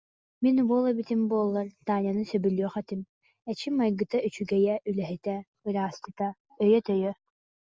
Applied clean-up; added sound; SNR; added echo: none; none; none; none.